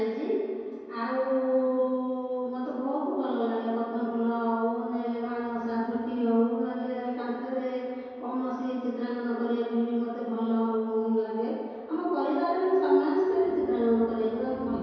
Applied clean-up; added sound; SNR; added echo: none; none; none; reverberation time 2.2 s.